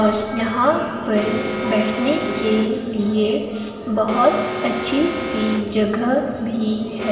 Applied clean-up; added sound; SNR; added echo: none; Alarm; 10 dB; reverberation time 1.6 s.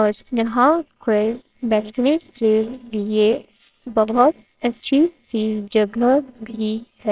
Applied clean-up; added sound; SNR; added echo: neural separator model SepFormer WHAMR!.